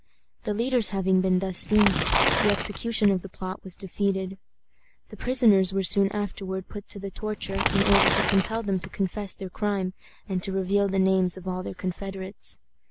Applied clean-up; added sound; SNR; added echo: none; Tearing; 1 dB; none.